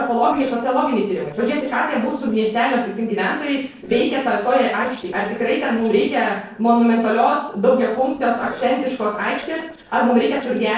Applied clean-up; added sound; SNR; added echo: neural separator model SepFormer DNS4.